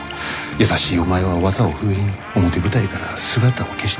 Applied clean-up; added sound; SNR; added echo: none; Stream; 19 dB; none.